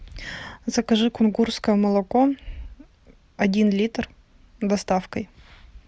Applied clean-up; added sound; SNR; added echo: none; none; none; none.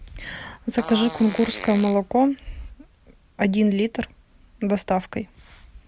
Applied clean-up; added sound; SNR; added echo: none; Fart; 12 dB; none.